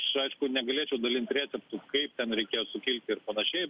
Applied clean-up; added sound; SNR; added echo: none; none; none; none.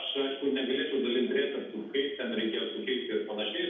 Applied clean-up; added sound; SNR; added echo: none; none; none; reverberation time 0.8 s.